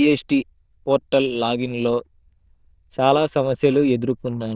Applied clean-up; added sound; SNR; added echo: neural diffusion model UNIVERSE++.